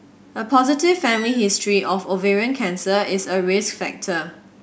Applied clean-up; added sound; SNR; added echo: none; Animal; 18 dB; none.